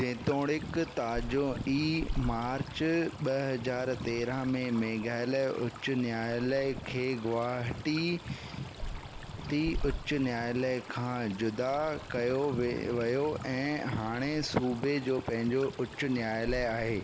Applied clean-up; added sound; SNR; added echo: none; Stream; 11 dB; none.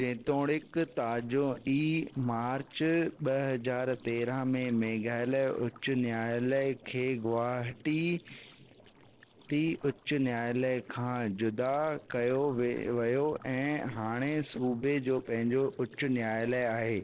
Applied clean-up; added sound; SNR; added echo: neural separator model SepFormer DNS4.